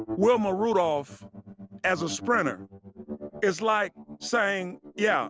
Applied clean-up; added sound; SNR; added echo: none; none; none; none.